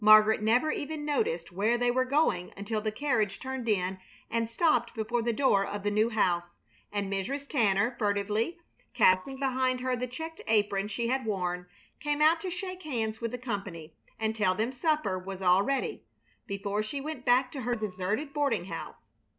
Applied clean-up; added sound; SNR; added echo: neural separator model SepFormer DNS4.